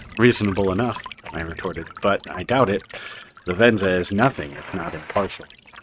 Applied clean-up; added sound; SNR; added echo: neural mask model RNNoise.